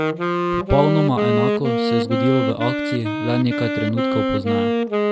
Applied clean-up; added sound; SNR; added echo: none; Wind instrument, woodwind instrument; -1 dB; none.